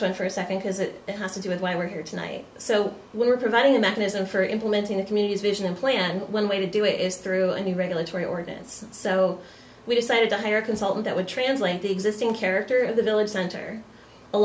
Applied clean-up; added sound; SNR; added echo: none; none; none; none.